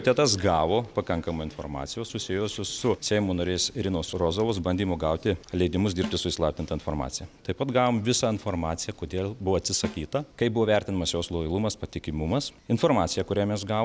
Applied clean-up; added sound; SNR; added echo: none; Snare drum; 14 dB; none.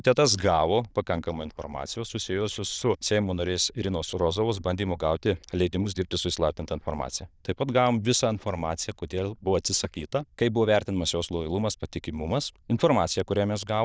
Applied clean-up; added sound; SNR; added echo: neural diffusion model UNIVERSE++.